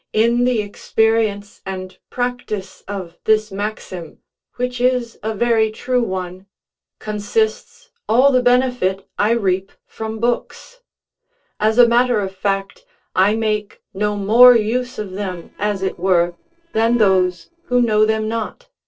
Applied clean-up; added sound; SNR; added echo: neural separator model SepFormer DNS4.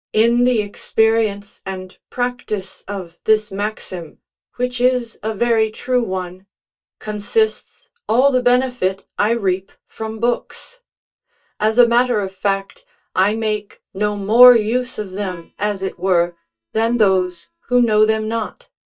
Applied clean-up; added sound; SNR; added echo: neural mask model DeepFilterNet 3.